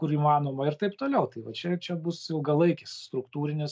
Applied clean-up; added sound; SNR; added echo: none; none; none; none.